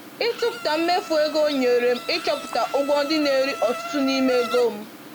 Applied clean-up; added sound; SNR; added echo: none; Insect; 12 dB; none.